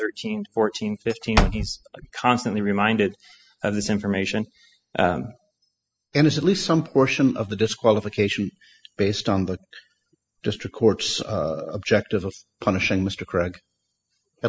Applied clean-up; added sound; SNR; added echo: classical method spectral subtraction.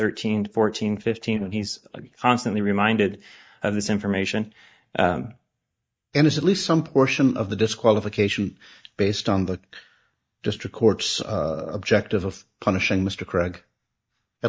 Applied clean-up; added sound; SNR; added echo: neural mask model DeepFilterNet 3.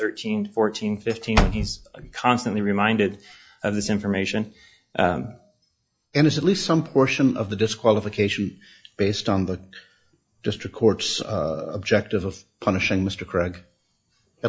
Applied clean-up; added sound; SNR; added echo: classical method log-MMSE.